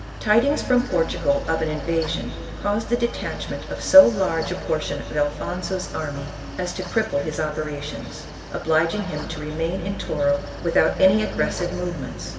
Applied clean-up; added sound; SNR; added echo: none; Mechanical fan; 11 dB; reverberation time 2.5 s.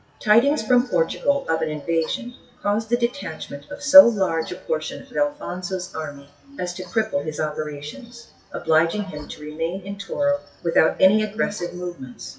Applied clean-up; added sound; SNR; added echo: classical method WPE with log-MMSE.